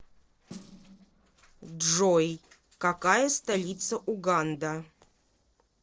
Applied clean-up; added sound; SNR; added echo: neural separator model SepFormer DNS4.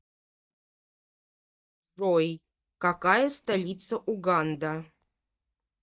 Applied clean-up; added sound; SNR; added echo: neural mask model DeepFilterNet 3.